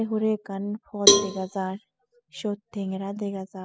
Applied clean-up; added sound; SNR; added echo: classical method spectral subtraction.